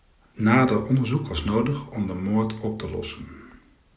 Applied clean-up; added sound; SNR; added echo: none; none; none; none.